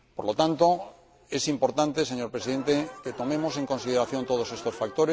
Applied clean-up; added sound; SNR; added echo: none; Alarm; 15 dB; none.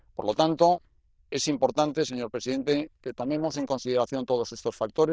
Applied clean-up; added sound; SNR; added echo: neural diffusion model UNIVERSE++.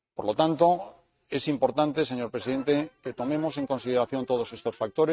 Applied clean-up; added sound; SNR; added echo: neural mask model RNNoise.